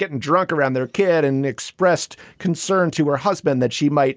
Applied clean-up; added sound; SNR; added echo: none; none; none; none.